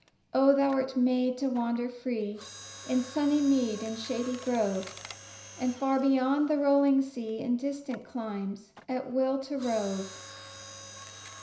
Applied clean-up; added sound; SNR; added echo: none; Mechanisms; 19 dB; reverberation time 0.5 s.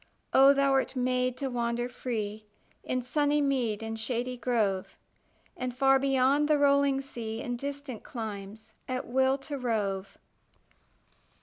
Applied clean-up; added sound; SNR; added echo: none; none; none; none.